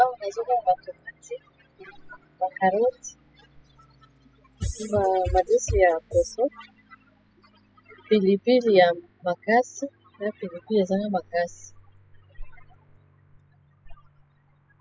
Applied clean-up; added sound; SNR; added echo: classical method spectral subtraction.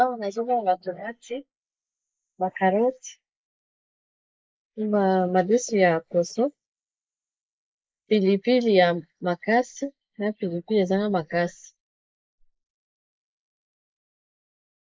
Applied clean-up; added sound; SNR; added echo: neural mask model Resemble Enhance denoiser.